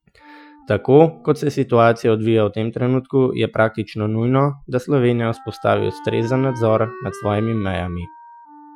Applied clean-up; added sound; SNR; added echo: classical method Wiener filter.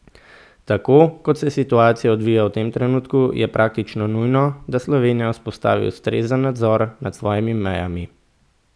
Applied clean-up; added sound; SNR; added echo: none; none; none; none.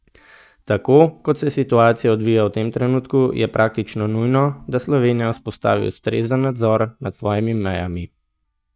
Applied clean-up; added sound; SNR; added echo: neural mask model DeepFilterNet 3.